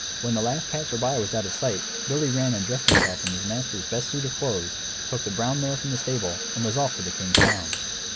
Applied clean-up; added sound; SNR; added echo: none; Fire; -1 dB; none.